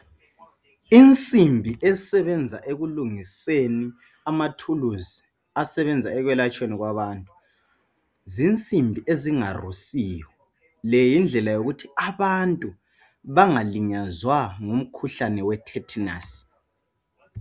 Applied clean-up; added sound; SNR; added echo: none; none; none; none.